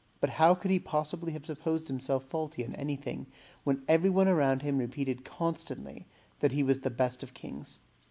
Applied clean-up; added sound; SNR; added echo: none; none; none; none.